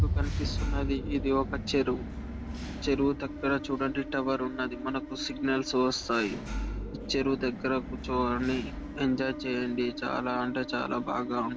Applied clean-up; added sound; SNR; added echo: none; Boom + Engine / Mechanisms; 5 dB; none.